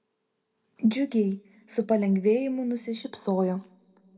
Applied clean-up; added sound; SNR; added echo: none; none; none; reverberation time 1.0 s.